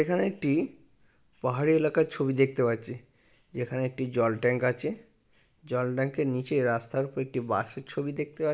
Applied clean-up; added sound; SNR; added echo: none; none; none; none.